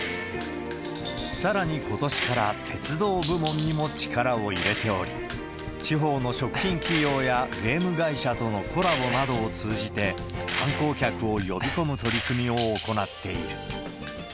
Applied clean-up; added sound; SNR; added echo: none; Gunshot, gunfire + Breathing; 6 dB; none.